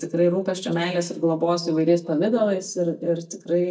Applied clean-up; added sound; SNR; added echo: neural mask model DeepFilterNet 3.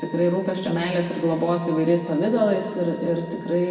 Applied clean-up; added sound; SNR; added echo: none; Wind instrument, woodwind instrument; 20 dB; reverberation time 2.1 s.